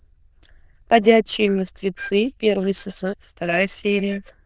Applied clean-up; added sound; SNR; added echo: neural diffusion model UNIVERSE++.